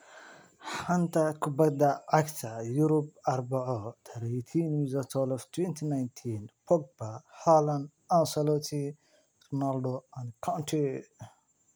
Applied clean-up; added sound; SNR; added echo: none; none; none; none.